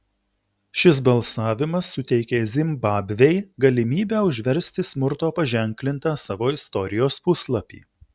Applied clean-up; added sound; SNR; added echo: none; none; none; none.